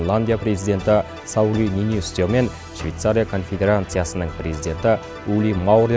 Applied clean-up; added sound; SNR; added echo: none; none; none; none.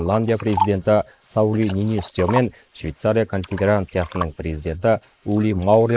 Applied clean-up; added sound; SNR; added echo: neural mask model Resemble Enhance denoiser.